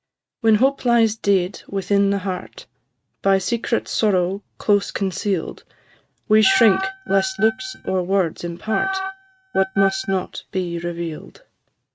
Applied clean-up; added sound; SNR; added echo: neural mask model RNNoise.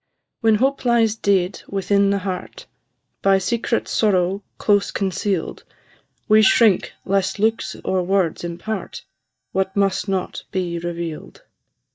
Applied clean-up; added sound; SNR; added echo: neural mask model DeepFilterNet 3.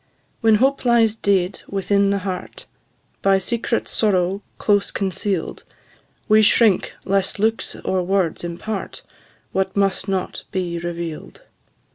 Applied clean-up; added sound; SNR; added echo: none; none; none; none.